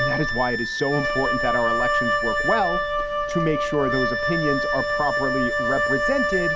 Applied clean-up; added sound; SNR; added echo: none; Wind instrument, woodwind instrument + Wind instrument, woodwind instrument; -2 dB; none.